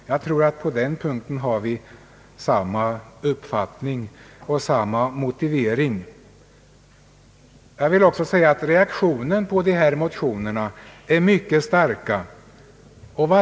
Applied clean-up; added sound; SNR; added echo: none; none; none; none.